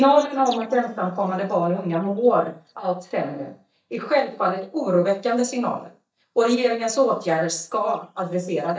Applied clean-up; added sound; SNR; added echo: neural mask model DeepFilterNet 3.